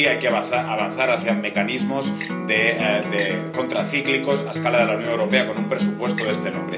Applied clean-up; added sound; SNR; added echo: none; Acoustic guitar; 4 dB; reverberation time 0.5 s.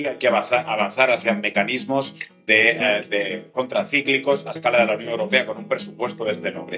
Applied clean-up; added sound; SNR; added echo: neural mask model DeepFilterNet 3.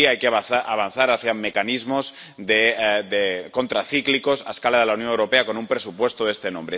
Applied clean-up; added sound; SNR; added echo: none; none; none; none.